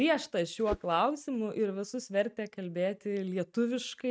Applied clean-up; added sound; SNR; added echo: neural mask model RNNoise.